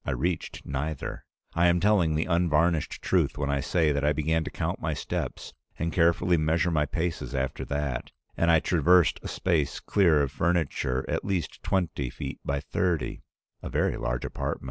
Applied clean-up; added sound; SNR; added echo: none; none; none; none.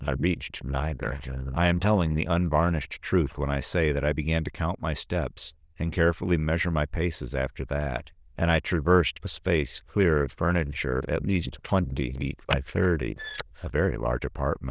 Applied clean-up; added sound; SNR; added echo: neural diffusion model UNIVERSE++.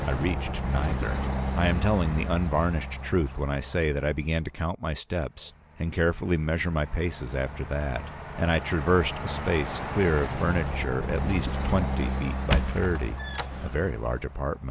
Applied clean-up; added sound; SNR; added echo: none; Squeak + Truck; 4 dB; none.